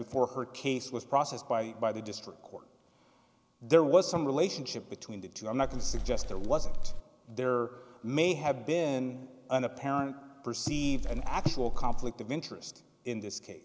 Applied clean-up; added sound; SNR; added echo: none; Wind; -3 dB; none.